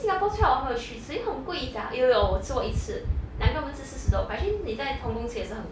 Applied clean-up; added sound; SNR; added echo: none; none; none; none.